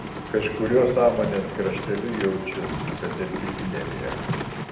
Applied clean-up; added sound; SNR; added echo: none; Rain; 6 dB; reverberation time 0.8 s.